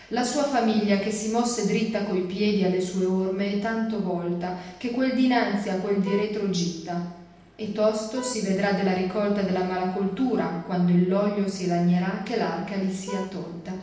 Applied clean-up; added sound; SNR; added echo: none; Vehicle horn, car horn, honking; 18 dB; reverberation time 0.9 s.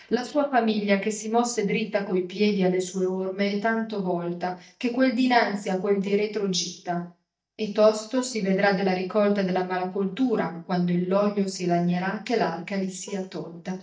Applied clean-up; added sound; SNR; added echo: neural mask model DeepFilterNet 3.